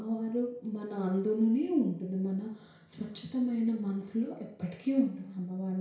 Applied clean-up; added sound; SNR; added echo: none; none; none; reverberation time 0.6 s.